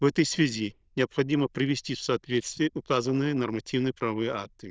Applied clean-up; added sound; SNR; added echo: neural diffusion model UNIVERSE++.